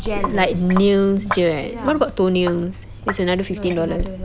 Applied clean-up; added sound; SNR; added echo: none; Sink (filling or washing); 9 dB; none.